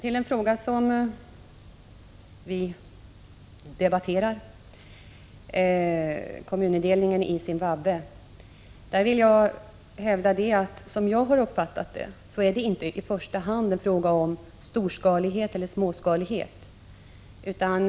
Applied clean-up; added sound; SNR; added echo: none; none; none; none.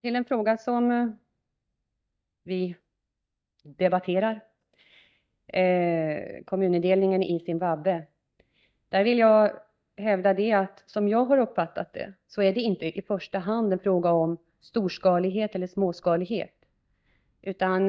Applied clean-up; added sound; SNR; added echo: neural mask model DeepFilterNet 3.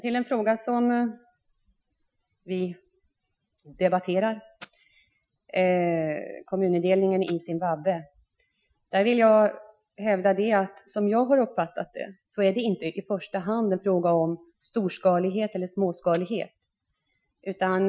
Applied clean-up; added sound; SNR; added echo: classical method Wiener filter.